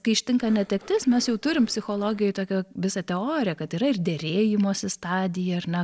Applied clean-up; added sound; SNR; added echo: neural separator model SepFormer DNS4.